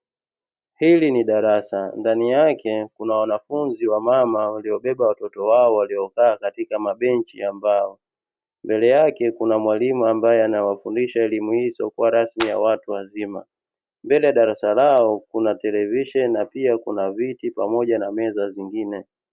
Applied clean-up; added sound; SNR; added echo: none; Clapping; 11 dB; none.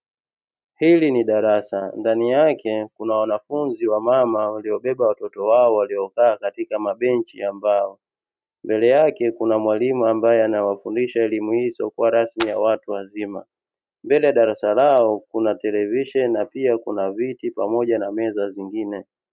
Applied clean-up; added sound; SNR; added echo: neural mask model RNNoise.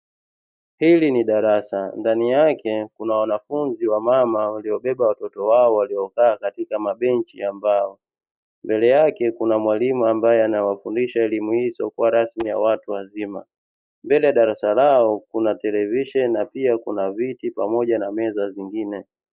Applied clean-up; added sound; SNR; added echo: neural mask model DeepFilterNet 3.